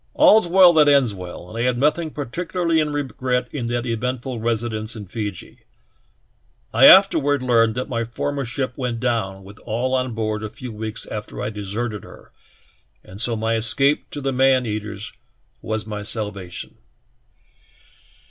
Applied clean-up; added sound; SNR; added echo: none; none; none; none.